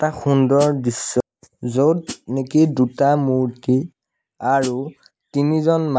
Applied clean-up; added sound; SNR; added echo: neural mask model Resemble Enhance denoiser.